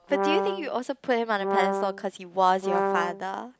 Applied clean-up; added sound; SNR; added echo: none; Brass instrument; 1 dB; none.